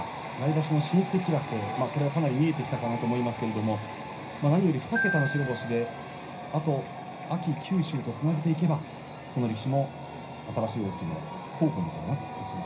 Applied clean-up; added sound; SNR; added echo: none; Glockenspiel; 8 dB; reverberation time 0.4 s.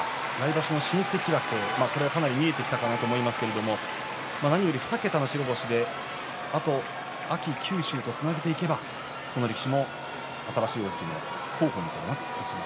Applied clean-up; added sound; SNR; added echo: none; none; none; none.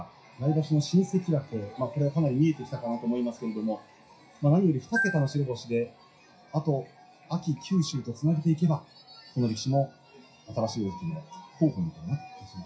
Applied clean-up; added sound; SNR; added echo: classical method WPE with log-MMSE.